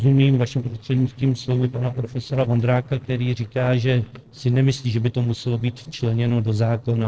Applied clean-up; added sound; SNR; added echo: neural separator model SepFormer DNS4.